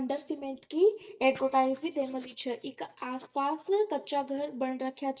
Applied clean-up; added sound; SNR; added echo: neural mask model DeepFilterNet 3.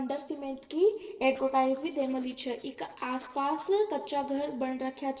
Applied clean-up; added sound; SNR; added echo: neural separator model SepFormer DNS4.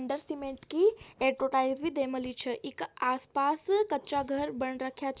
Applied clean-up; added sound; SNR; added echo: none; none; none; none.